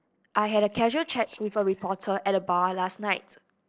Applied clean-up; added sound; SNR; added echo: neural separator model SepFormer DNS4.